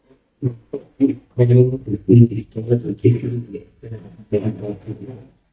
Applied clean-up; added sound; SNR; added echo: neural mask model DeepFilterNet 3.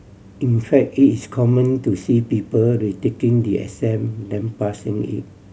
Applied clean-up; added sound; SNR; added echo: none; none; none; none.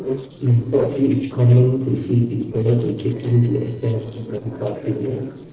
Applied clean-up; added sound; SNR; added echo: neural separator model SepFormer DNS4.